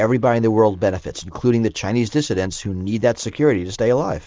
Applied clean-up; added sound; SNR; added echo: neural mask model Resemble Enhance denoiser.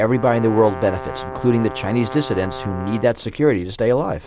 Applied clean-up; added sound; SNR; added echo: none; Brass instrument; 13 dB; none.